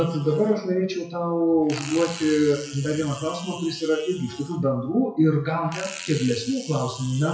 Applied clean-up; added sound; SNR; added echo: classical method WPE with log-MMSE.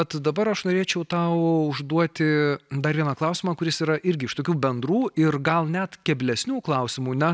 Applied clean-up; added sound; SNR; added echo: none; none; none; none.